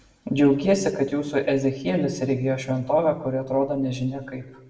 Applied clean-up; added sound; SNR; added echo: none; none; none; reverberation time 0.8 s.